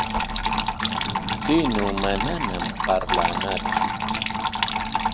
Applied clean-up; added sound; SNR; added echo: none; Trickle, dribble / Water tap, faucet; -3 dB; none.